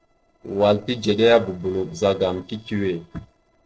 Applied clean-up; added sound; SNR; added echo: neural separator model SepFormer DNS4.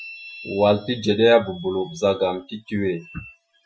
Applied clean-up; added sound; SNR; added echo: classical method Wiener filter.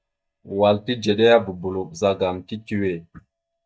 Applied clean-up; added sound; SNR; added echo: neural mask model DeepFilterNet 3.